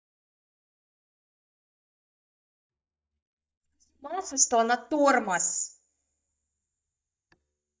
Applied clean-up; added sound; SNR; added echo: neural mask model DeepFilterNet 3.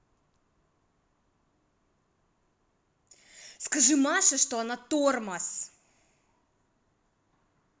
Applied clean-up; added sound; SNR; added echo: none; none; none; none.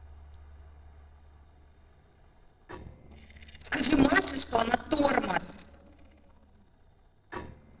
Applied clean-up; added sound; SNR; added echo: neural separator model SepFormer DNS4.